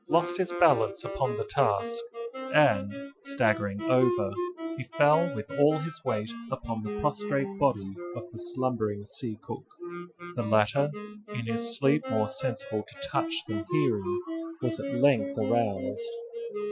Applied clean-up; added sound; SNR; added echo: classical method Wiener filter.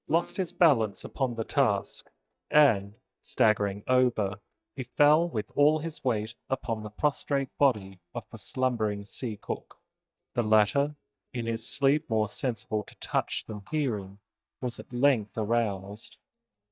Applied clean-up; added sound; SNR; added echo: neural mask model DeepFilterNet 3.